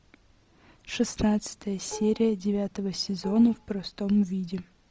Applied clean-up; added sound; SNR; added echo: none; Dishes, pots, and pans; 18 dB; none.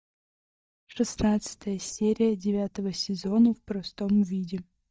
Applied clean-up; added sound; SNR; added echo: neural mask model DeepFilterNet 3.